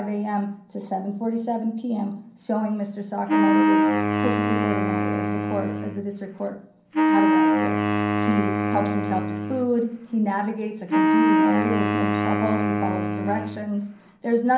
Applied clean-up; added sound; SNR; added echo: none; Wind instrument, woodwind instrument; -5 dB; reverberation time 0.6 s.